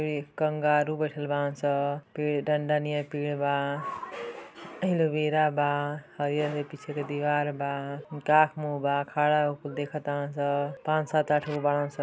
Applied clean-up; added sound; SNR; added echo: none; none; none; none.